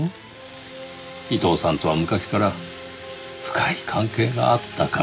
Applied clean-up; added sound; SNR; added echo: none; Fire; 17 dB; none.